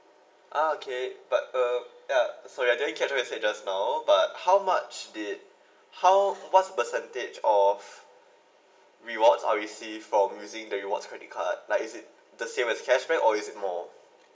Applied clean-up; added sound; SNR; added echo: none; none; none; reverberation time 0.8 s.